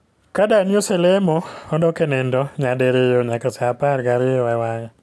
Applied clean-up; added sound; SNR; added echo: none; none; none; none.